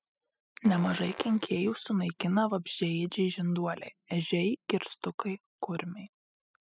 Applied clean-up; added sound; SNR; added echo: classical method spectral subtraction.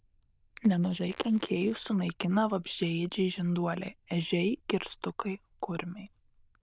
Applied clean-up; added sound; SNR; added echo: neural diffusion model UNIVERSE++.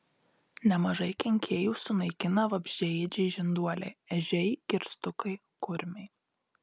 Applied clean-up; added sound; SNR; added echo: none; none; none; none.